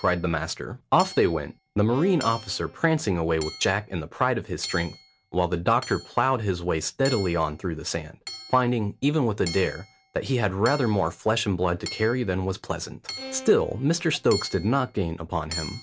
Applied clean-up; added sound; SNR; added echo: none; Bowed string instrument + Hammer / Chink, clink; 16 dB; none.